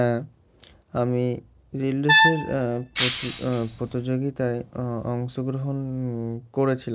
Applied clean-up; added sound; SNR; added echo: none; Brass instrument + Shatter; -4 dB; none.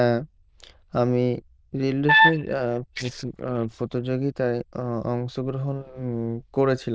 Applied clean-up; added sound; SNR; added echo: neural diffusion model UNIVERSE++.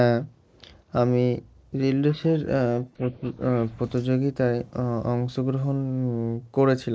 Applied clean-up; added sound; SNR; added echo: neural mask model Resemble Enhance denoiser.